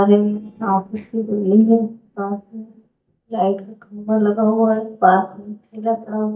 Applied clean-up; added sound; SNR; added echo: neural mask model DeepFilterNet 3.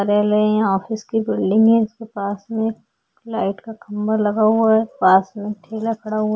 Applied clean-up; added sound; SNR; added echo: none; none; none; none.